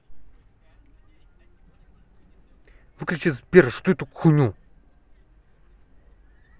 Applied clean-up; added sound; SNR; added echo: none; none; none; none.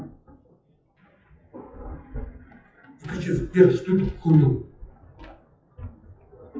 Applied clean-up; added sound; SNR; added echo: classical method WPE with log-MMSE.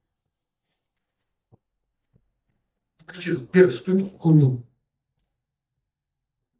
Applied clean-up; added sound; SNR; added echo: neural mask model DeepFilterNet 3.